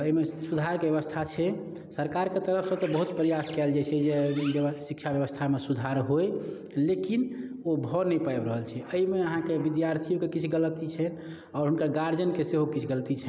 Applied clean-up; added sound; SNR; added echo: none; Bird; 20 dB; none.